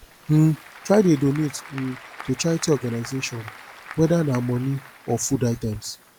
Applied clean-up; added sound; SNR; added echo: none; Applause / Crowd; 19 dB; none.